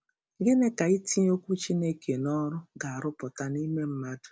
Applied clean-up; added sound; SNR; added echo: none; none; none; none.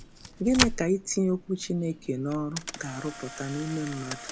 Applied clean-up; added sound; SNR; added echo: none; Camera; 6 dB; none.